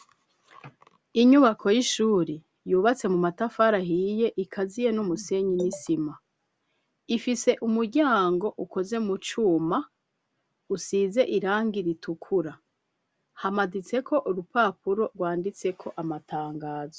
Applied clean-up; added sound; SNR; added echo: none; none; none; none.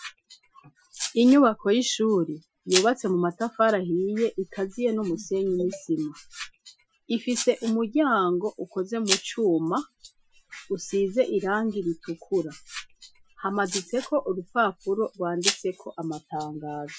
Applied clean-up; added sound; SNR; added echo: classical method Wiener filter.